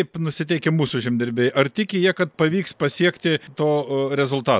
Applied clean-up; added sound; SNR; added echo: none; none; none; none.